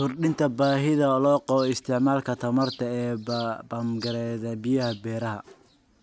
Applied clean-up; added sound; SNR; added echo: none; none; none; none.